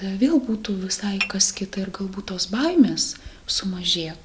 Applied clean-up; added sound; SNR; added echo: none; Dishes, pots, and pans / Chink, clink; 11 dB; none.